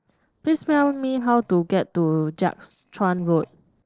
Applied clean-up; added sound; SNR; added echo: neural separator model SepFormer DNS4.